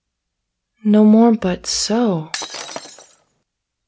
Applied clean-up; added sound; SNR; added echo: none; Shatter; 14 dB; none.